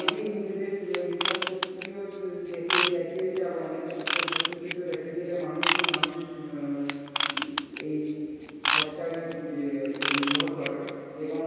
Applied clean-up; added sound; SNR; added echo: none; Ratchet, pawl / Tools; -1 dB; reverberation time 2.2 s.